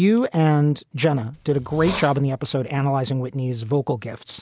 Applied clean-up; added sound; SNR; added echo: none; Hiss; 14 dB; none.